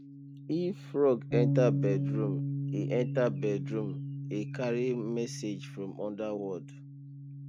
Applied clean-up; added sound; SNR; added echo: none; Bass guitar; 2 dB; none.